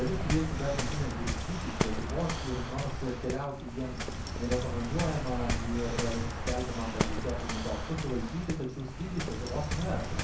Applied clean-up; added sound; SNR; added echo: none; Waves, surf; -1 dB; reverberation time 0.5 s.